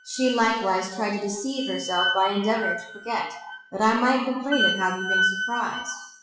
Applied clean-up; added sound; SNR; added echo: classical method WPE with log-MMSE.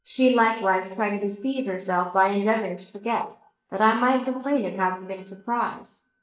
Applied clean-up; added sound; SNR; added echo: neural mask model DeepFilterNet 3.